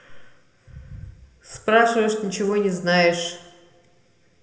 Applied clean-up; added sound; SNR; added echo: none; none; none; reverberation time 0.8 s.